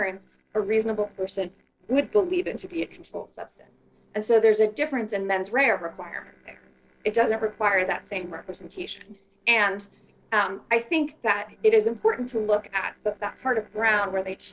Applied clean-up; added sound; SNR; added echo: neural separator model SepFormer DNS4.